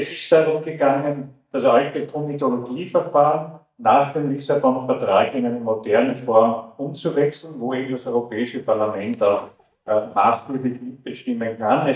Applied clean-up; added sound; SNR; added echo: neural mask model DeepFilterNet 3.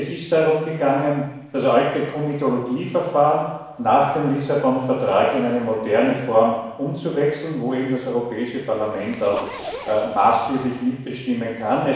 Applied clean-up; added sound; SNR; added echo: neural separator model SepFormer DNS4.